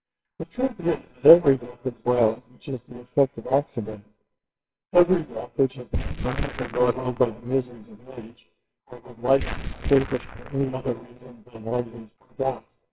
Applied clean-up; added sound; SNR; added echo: neural separator model SepFormer WHAMR!.